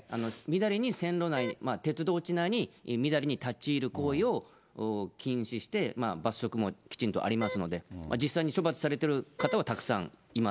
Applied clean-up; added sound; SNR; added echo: none; Wind instrument, woodwind instrument; 11 dB; none.